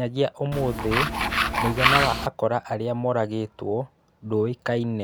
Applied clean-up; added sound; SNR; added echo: none; Tools; -2 dB; none.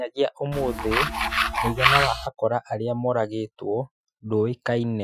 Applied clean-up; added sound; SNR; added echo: classical method Wiener filter.